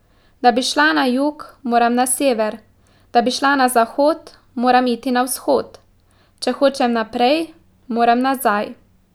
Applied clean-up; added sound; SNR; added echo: none; none; none; none.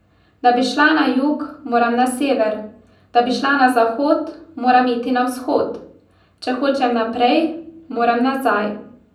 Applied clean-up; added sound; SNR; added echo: none; none; none; reverberation time 0.6 s.